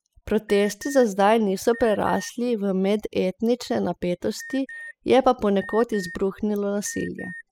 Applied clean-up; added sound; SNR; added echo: classical method spectral subtraction.